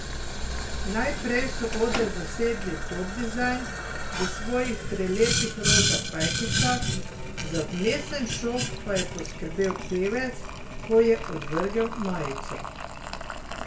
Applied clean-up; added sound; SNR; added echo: none; Boiling; 1 dB; reverberation time 0.3 s.